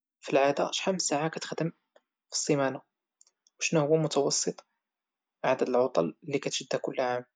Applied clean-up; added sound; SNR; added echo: none; none; none; none.